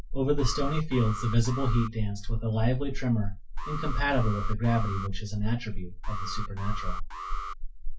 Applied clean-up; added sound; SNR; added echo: none; Alarm; 12 dB; reverberation time 0.2 s.